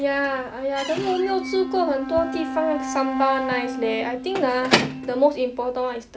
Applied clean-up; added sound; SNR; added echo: none; Squeak / Slam / Wood + Wind instrument, woodwind instrument; 5 dB; none.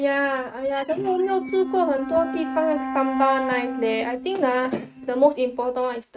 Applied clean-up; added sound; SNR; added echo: neural mask model RNNoise.